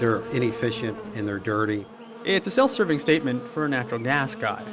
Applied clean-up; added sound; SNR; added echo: none; Buzz; 12 dB; none.